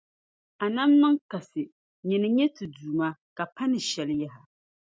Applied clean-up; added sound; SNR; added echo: none; none; none; none.